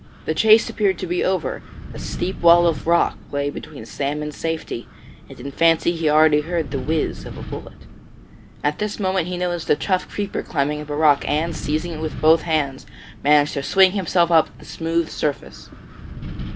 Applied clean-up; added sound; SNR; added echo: none; Wind; 13 dB; none.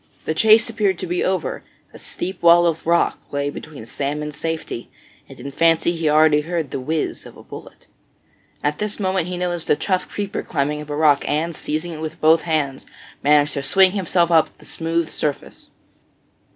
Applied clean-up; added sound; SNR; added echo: none; none; none; none.